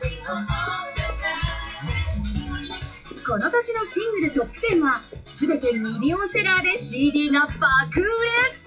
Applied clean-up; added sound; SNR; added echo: classical method WPE with log-MMSE.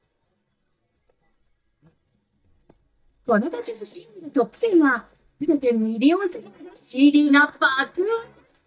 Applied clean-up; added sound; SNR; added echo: neural mask model DeepFilterNet 3.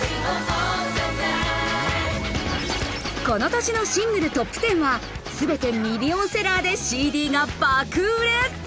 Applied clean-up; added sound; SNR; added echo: none; none; none; none.